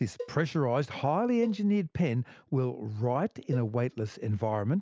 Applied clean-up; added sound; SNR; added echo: none; Cowbell; 18 dB; none.